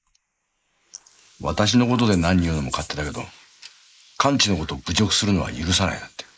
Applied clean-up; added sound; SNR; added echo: neural mask model Resemble Enhance denoiser.